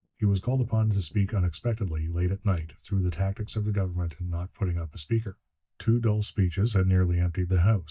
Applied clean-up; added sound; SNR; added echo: neural mask model DeepFilterNet 3.